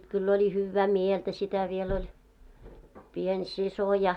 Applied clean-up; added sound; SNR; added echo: none; none; none; none.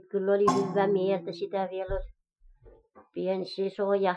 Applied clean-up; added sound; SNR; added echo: classical method Wiener filter.